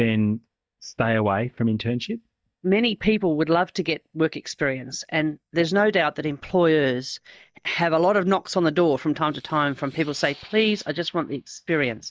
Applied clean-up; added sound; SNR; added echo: neural mask model DeepFilterNet 3.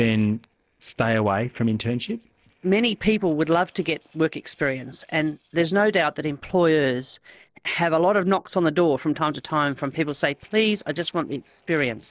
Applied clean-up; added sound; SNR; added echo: neural separator model SepFormer DNS4.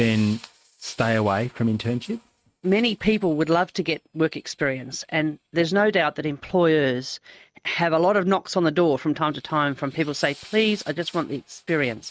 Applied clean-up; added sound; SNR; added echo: neural mask model RNNoise.